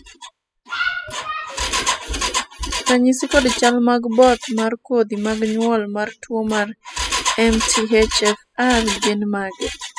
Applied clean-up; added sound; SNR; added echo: classical method spectral subtraction.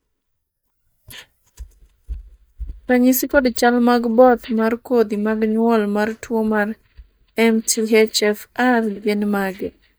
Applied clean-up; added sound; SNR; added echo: neural mask model DeepFilterNet 3.